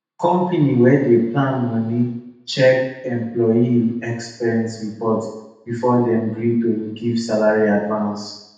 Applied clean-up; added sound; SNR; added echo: none; none; none; reverberation time 0.9 s.